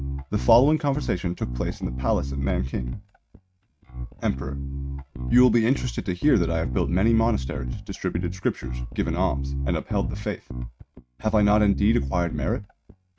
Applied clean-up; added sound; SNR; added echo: neural mask model RNNoise.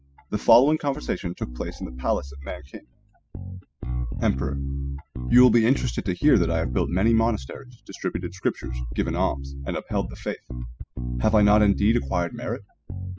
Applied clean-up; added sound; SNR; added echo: classical method spectral subtraction.